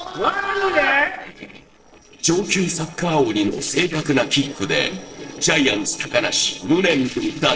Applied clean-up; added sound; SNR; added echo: neural separator model SepFormer DNS4.